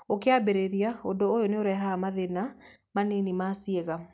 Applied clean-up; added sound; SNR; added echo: none; none; none; none.